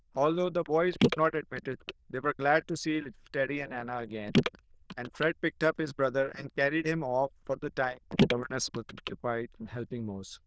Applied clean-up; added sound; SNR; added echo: neural diffusion model UNIVERSE++.